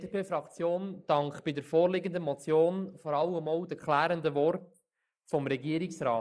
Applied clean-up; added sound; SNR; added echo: neural mask model Resemble Enhance denoiser.